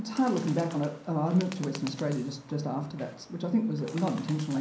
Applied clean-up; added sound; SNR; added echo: none; Bird; 18 dB; reverberation time 0.6 s.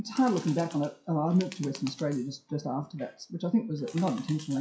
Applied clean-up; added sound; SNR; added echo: classical method WPE with log-MMSE.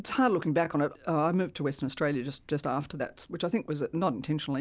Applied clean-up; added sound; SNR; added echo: none; none; none; none.